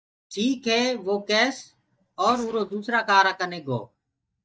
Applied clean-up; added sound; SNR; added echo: neural mask model DeepFilterNet 3.